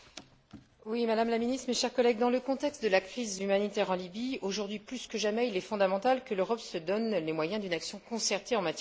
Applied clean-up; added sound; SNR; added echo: none; none; none; none.